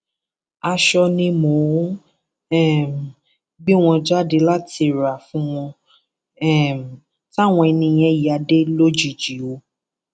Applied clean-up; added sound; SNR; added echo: none; none; none; none.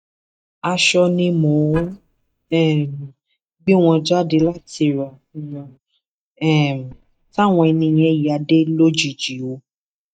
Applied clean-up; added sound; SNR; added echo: neural mask model DeepFilterNet 3.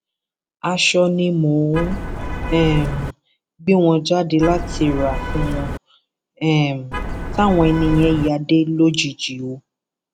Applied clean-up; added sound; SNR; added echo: none; Vehicle horn, car horn, honking; 5 dB; none.